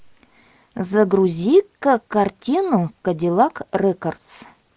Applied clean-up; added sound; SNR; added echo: none; none; none; none.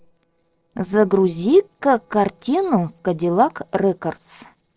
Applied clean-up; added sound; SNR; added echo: neural separator model SepFormer DNS4.